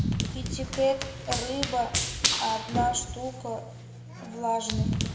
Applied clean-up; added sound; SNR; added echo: none; Run; 0 dB; reverberation time 1.2 s.